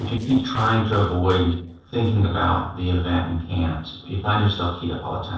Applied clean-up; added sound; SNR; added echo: neural separator model SepFormer DNS4.